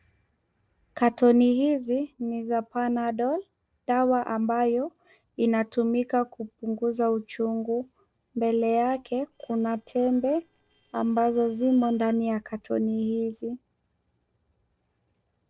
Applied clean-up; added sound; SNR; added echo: neural separator model SepFormer DNS4.